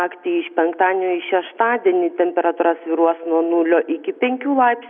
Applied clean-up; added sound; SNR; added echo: none; none; none; none.